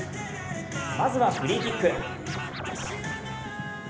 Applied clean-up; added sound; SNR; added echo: none; Scratching (performance technique); 9 dB; reverberation time 1.0 s.